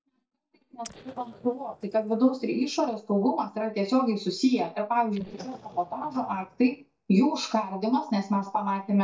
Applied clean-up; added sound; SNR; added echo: neural mask model DeepFilterNet 3.